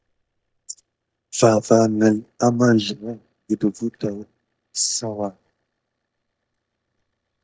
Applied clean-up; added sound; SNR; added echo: neural mask model DeepFilterNet 3.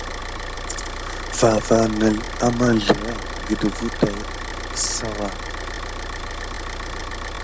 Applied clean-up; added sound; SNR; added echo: none; Idling / Car; 5 dB; none.